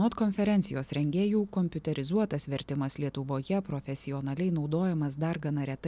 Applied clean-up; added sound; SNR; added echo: none; none; none; none.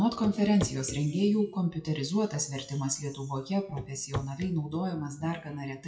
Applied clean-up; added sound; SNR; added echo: classical method WPE with log-MMSE.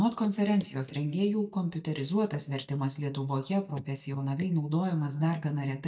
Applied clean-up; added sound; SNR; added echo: neural mask model DeepFilterNet 3.